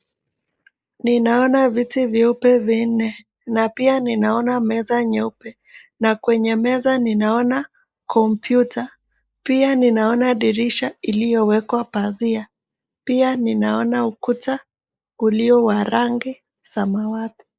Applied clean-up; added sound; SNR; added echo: neural mask model Resemble Enhance denoiser.